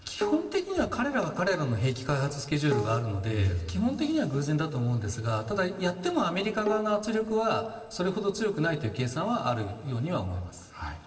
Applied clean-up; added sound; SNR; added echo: none; Bowed string instrument; 11 dB; reverberation time 2.2 s.